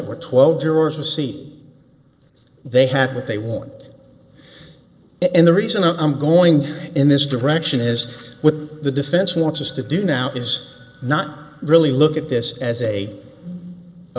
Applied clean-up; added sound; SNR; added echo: neural separator model SepFormer DNS4.